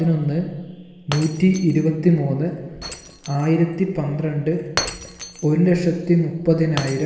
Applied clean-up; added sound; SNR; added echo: none; Shatter; 15 dB; reverberation time 1.1 s.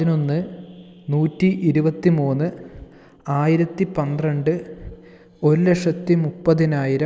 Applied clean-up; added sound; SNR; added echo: none; none; none; none.